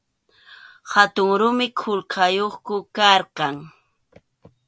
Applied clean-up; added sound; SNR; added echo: none; none; none; none.